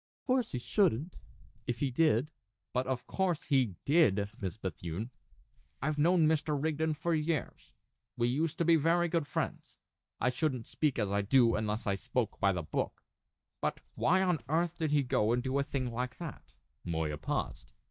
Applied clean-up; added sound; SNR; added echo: neural mask model DeepFilterNet 3.